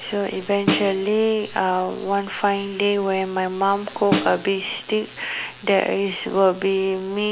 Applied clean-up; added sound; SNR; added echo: none; Snare drum; 8 dB; none.